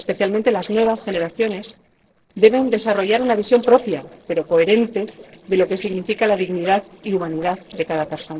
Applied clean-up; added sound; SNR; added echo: neural separator model SepFormer DNS4.